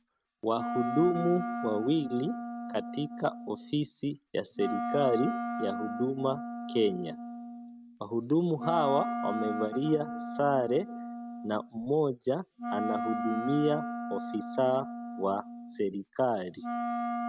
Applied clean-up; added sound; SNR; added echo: neural mask model RNNoise.